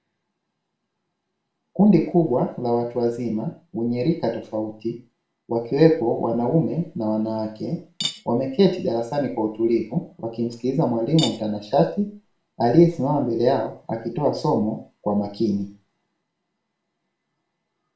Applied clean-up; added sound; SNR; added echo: none; Cutlery, silverware / Dishes, pots, and pans; 13 dB; reverberation time 0.4 s.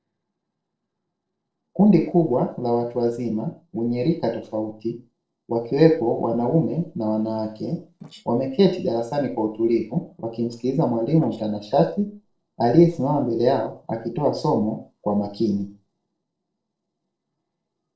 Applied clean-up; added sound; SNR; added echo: neural separator model SepFormer DNS4.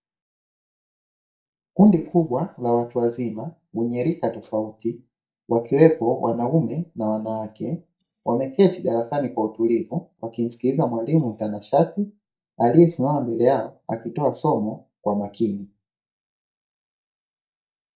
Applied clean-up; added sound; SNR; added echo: neural mask model DeepFilterNet 3.